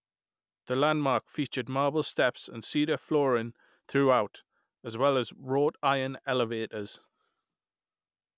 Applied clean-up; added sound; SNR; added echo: none; none; none; none.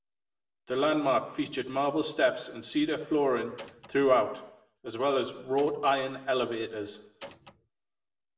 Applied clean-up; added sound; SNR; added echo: none; Door; 17 dB; reverberation time 0.6 s.